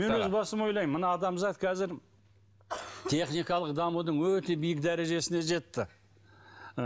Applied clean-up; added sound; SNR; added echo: none; none; none; none.